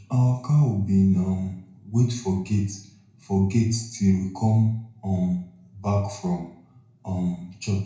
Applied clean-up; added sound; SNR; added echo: none; none; none; reverberation time 0.6 s.